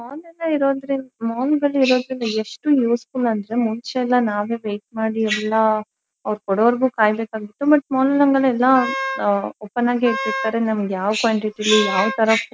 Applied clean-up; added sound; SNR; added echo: none; Wind instrument, woodwind instrument; 8 dB; none.